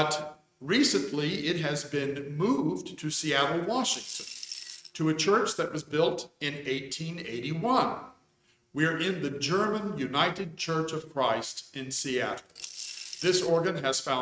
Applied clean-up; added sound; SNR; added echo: neural mask model RNNoise.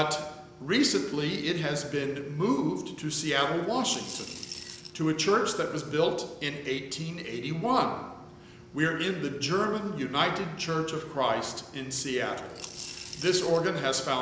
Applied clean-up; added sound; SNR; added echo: none; Coin (dropping) / Glass; 15 dB; none.